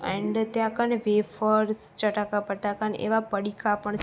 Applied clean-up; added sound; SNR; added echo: none; none; none; none.